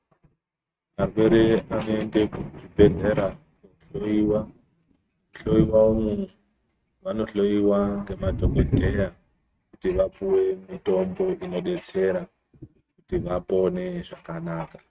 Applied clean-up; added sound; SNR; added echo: neural mask model RNNoise.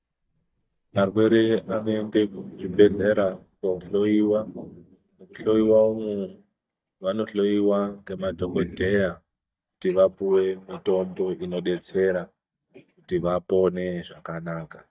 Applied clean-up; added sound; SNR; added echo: neural mask model DeepFilterNet 3.